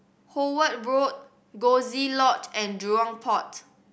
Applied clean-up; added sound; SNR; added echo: none; none; none; none.